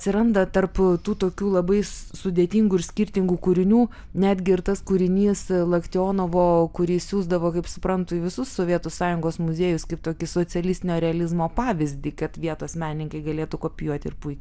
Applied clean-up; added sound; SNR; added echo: none; none; none; none.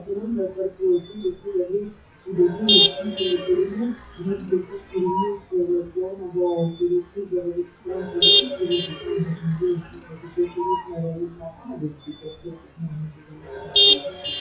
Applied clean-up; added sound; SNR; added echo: classical method WPE with log-MMSE.